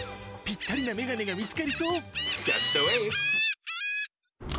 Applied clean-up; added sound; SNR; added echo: none; Gull, seagull; -1 dB; none.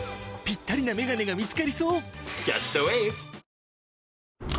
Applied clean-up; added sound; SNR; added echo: none; none; none; none.